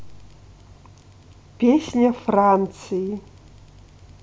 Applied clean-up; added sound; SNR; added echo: none; none; none; none.